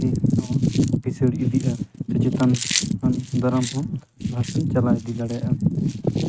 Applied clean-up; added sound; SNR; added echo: neural mask model RNNoise.